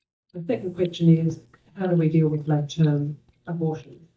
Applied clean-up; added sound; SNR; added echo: neural mask model DeepFilterNet 3.